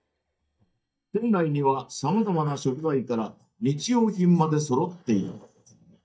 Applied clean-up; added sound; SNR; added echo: neural mask model DeepFilterNet 3.